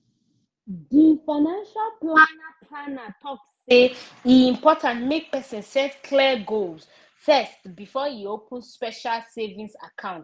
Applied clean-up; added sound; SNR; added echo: none; none; none; none.